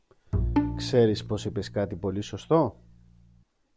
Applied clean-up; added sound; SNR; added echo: none; Bowed string instrument + Bowed string instrument; 4 dB; none.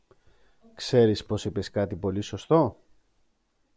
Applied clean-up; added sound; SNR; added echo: none; none; none; none.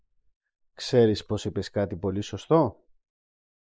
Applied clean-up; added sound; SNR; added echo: neural mask model Resemble Enhance denoiser.